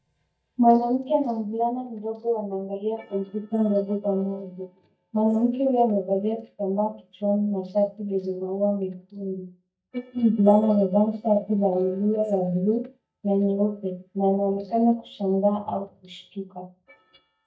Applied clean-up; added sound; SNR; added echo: neural mask model DeepFilterNet 3.